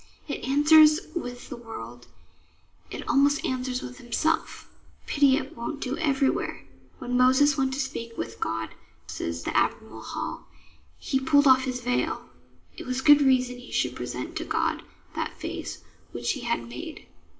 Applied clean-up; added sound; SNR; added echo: none; none; none; reverberation time 0.5 s.